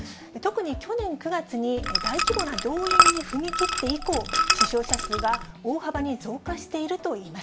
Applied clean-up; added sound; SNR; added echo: none; Liquid; -4 dB; none.